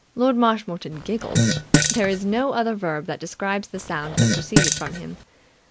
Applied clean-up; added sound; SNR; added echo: none; Fart; -3 dB; none.